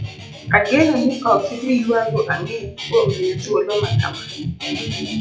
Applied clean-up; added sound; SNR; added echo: classical method WPE with log-MMSE.